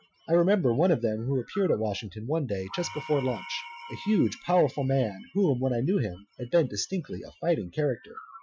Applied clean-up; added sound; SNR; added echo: classical method Wiener filter.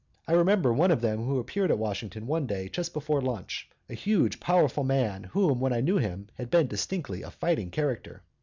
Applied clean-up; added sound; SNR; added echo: none; none; none; none.